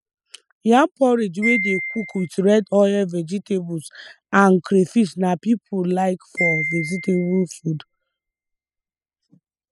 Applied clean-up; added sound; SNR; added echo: classical method spectral subtraction.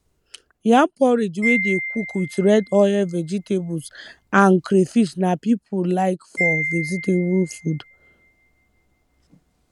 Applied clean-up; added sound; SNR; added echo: none; Wind chime; 11 dB; none.